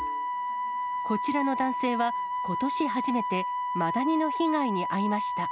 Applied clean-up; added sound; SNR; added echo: none; Wind instrument, woodwind instrument; 0 dB; none.